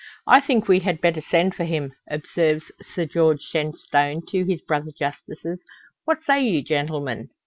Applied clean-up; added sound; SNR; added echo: none; none; none; none.